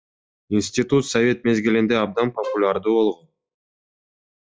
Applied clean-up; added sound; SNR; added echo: classical method log-MMSE.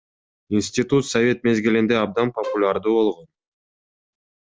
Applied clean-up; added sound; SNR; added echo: none; Bowed string instrument; 13 dB; none.